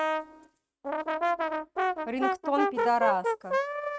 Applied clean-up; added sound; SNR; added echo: neural mask model RNNoise.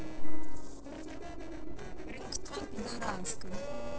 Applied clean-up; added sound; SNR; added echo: neural separator model SepFormer DNS4.